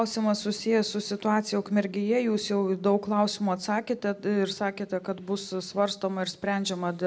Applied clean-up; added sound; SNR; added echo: none; none; none; none.